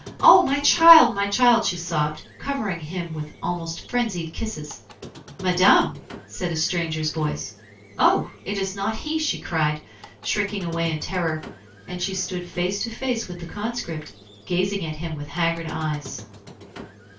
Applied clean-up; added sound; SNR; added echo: none; Squeak; 20 dB; reverberation time 0.2 s.